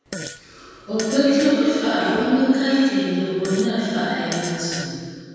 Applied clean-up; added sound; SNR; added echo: none; Fart; 14 dB; reverberation time 2.1 s.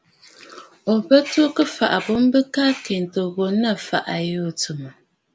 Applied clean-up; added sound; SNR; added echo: none; none; none; none.